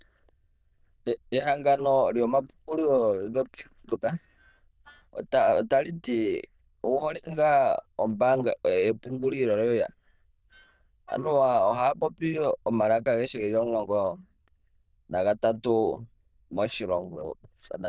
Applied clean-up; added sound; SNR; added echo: neural diffusion model UNIVERSE++.